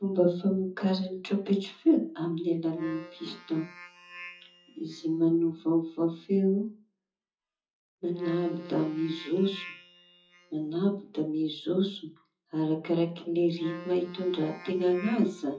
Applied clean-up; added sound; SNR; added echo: classical method WPE with log-MMSE.